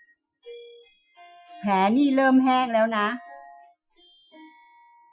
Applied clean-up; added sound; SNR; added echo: classical method Wiener filter.